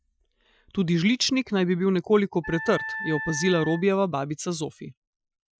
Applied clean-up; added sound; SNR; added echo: classical method Wiener filter.